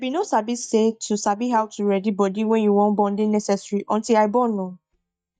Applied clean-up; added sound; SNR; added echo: neural mask model DeepFilterNet 3.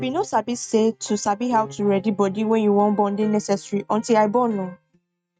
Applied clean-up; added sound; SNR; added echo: neural mask model RNNoise.